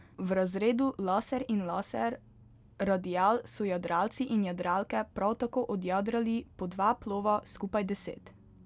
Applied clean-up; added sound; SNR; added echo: none; none; none; none.